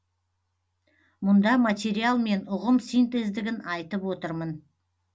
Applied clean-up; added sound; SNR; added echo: none; none; none; none.